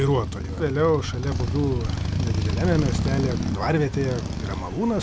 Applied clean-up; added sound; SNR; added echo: none; Motorcycle; 1 dB; none.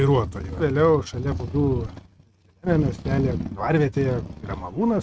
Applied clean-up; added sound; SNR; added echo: neural mask model RNNoise.